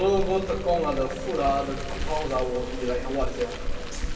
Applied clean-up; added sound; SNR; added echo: none; Car; 4 dB; reverberation time 2.3 s.